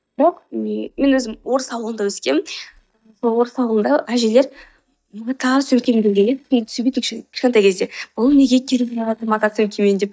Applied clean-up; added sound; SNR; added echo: neural mask model DeepFilterNet 3.